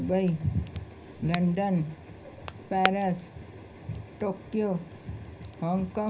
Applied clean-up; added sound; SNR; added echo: none; Crackle; 12 dB; reverberation time 0.4 s.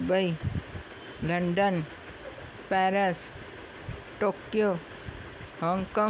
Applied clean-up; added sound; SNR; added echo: none; none; none; none.